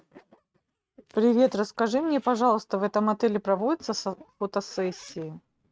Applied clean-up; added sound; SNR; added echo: neural mask model RNNoise.